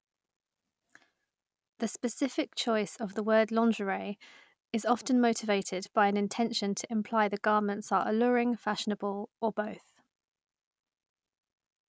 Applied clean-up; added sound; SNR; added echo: none; none; none; none.